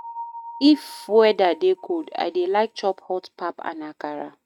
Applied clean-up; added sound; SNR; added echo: neural mask model RNNoise.